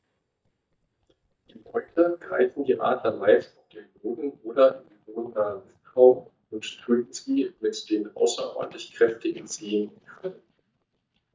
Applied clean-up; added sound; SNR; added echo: neural mask model DeepFilterNet 3.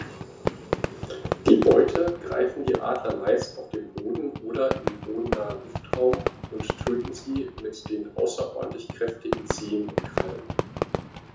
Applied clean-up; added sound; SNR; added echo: none; Fireworks; 5 dB; reverberation time 0.6 s.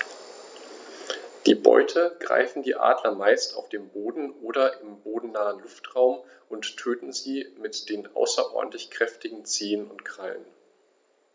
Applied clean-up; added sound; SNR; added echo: none; none; none; none.